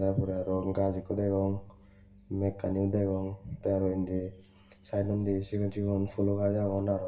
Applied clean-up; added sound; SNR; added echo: none; none; none; reverberation time 0.6 s.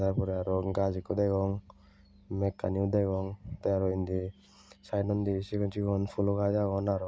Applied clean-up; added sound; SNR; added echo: none; none; none; none.